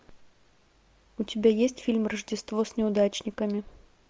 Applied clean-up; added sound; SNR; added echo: none; none; none; none.